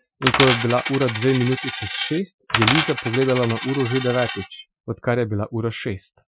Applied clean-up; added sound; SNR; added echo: classical method Wiener filter.